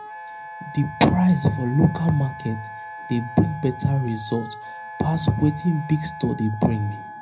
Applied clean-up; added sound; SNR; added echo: none; Wind instrument, woodwind instrument; 14 dB; reverberation time 0.3 s.